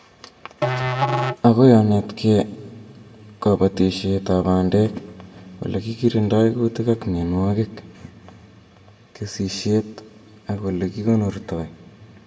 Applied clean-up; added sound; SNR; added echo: none; Musical instrument; 5 dB; reverberation time 0.9 s.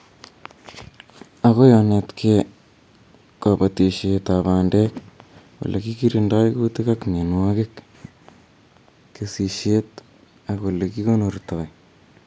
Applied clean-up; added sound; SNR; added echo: none; none; none; none.